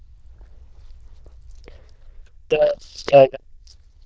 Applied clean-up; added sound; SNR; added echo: neural diffusion model UNIVERSE++.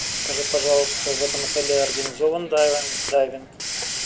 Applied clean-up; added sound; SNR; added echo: none; Hiss; 3 dB; none.